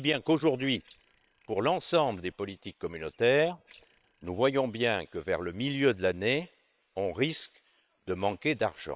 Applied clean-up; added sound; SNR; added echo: neural separator model SepFormer WHAM!.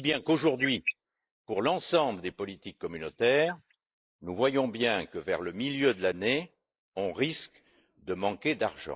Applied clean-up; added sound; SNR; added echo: neural mask model Resemble Enhance denoiser.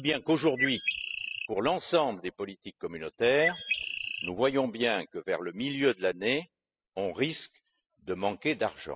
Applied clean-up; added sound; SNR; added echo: classical method spectral subtraction.